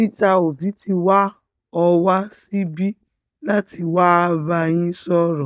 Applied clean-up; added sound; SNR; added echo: neural mask model DeepFilterNet 3.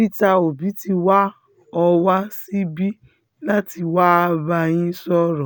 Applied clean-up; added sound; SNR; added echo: none; none; none; none.